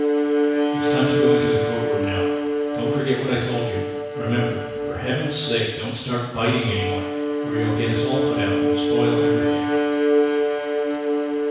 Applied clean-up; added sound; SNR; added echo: none; Bowed string instrument; -4 dB; reverberation time 1.1 s.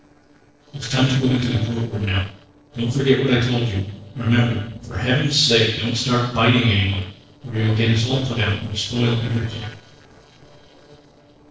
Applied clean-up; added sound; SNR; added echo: neural separator model SepFormer DNS4.